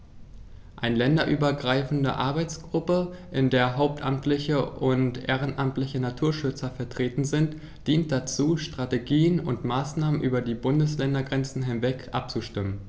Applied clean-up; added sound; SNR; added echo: none; none; none; none.